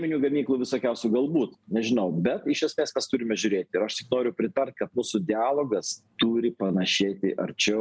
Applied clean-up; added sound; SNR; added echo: none; none; none; none.